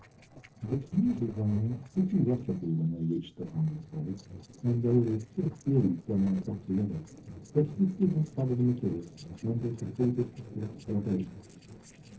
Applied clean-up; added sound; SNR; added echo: neural separator model SepFormer DNS4.